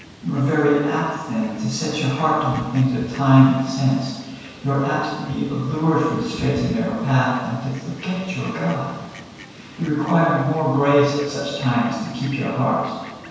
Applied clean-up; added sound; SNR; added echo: none; Fowl; 19 dB; reverberation time 1.2 s.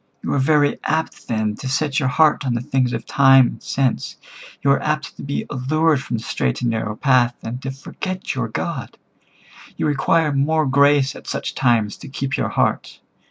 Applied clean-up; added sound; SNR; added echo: none; none; none; none.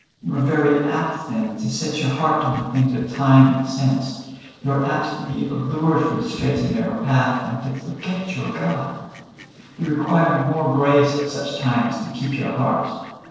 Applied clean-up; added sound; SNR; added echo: neural separator model SepFormer DNS4.